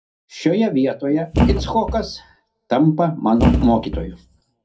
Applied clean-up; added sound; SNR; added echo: none; Thump, thud; 0 dB; reverberation time 0.2 s.